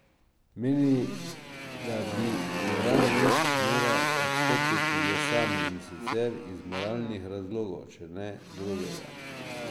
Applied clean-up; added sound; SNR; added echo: none; Motorcycle; -2 dB; none.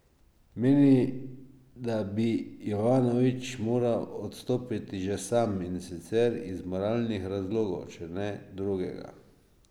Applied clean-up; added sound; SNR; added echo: none; none; none; none.